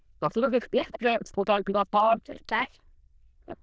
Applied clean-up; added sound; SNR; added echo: neural diffusion model UNIVERSE++.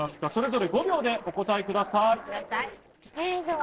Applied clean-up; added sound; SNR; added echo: neural separator model SepFormer DNS4.